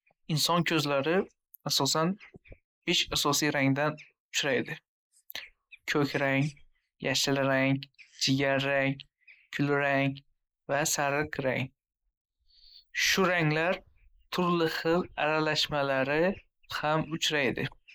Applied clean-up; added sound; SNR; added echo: neural mask model Resemble Enhance denoiser.